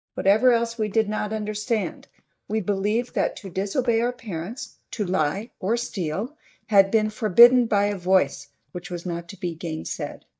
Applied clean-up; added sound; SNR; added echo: neural mask model DeepFilterNet 3.